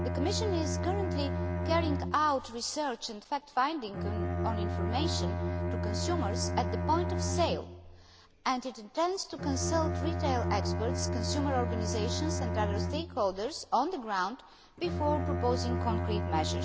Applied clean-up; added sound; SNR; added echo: none; Bowed string instrument; 0 dB; none.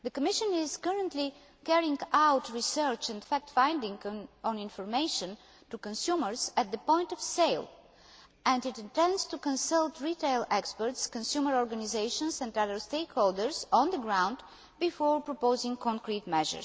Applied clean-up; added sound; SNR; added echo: none; none; none; none.